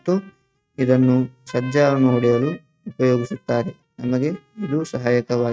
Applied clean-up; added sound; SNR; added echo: neural mask model RNNoise.